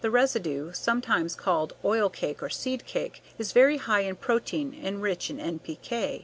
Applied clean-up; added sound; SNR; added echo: none; none; none; none.